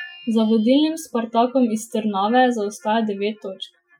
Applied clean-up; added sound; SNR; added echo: classical method Wiener filter.